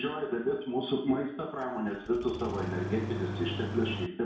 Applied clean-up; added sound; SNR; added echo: none; Engine starting; 6 dB; reverberation time 0.5 s.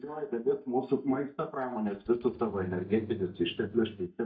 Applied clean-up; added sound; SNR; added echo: neural mask model DeepFilterNet 3.